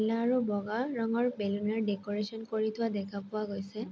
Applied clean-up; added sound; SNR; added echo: none; none; none; none.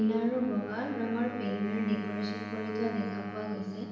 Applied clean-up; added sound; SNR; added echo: none; Wind instrument, woodwind instrument; 10 dB; reverberation time 1.0 s.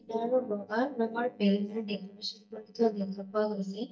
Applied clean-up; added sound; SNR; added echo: neural mask model DeepFilterNet 3.